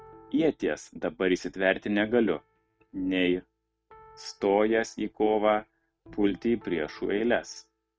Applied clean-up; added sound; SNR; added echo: neural mask model RNNoise.